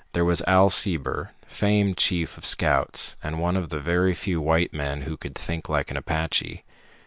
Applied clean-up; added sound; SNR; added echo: none; none; none; none.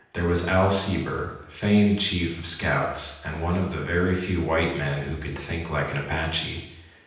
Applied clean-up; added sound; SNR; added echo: none; none; none; reverberation time 0.9 s.